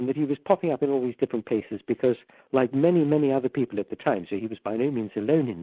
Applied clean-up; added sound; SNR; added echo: none; none; none; none.